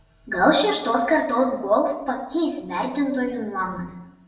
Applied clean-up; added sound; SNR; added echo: none; none; none; reverberation time 0.8 s.